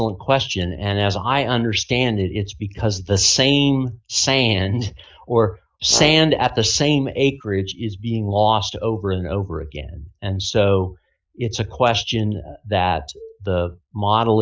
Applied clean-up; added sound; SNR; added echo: none; Brass instrument; 13 dB; none.